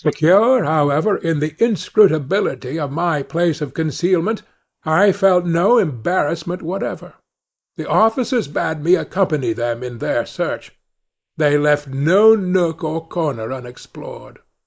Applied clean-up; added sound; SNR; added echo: neural mask model Resemble Enhance denoiser.